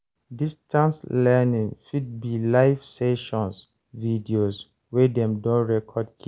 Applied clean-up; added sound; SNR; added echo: none; none; none; none.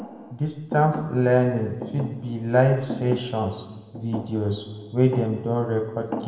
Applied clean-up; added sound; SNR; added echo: none; Thump, thud; 13 dB; reverberation time 1.2 s.